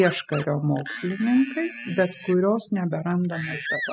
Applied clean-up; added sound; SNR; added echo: classical method spectral subtraction.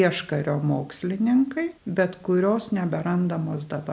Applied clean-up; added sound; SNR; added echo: none; none; none; none.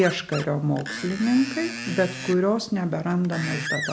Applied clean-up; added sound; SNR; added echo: none; Screech; 10 dB; none.